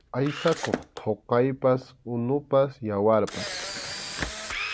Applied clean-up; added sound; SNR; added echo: none; Camera; 10 dB; none.